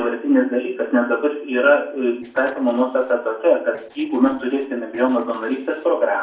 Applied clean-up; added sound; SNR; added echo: neural separator model SepFormer DNS4.